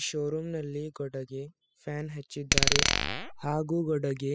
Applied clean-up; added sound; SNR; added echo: classical method spectral subtraction.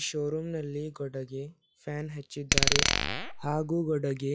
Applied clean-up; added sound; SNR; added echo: classical method log-MMSE.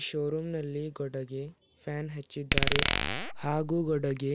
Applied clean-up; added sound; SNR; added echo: none; Glass; -4 dB; none.